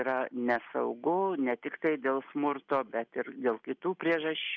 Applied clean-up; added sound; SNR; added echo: none; none; none; none.